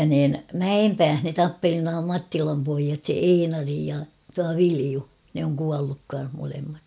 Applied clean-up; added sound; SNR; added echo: none; none; none; none.